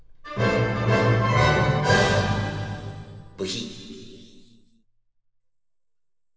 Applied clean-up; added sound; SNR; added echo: none; Bowed string instrument; 17 dB; reverberation time 2.5 s.